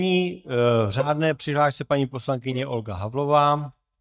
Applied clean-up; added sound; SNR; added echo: neural mask model DeepFilterNet 3.